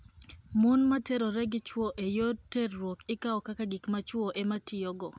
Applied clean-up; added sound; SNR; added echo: none; none; none; none.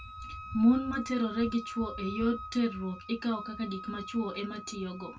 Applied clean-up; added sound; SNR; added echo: none; Wind instrument, woodwind instrument; 13 dB; reverberation time 0.1 s.